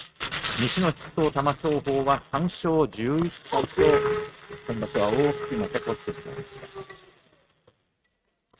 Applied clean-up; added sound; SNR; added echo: neural mask model RNNoise.